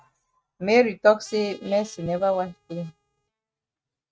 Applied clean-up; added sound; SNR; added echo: neural mask model RNNoise.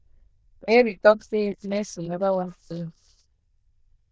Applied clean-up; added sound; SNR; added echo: neural diffusion model UNIVERSE++.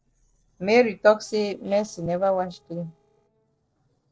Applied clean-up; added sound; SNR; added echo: neural separator model SepFormer DNS4.